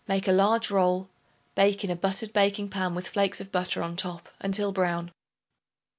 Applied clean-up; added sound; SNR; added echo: none; none; none; none.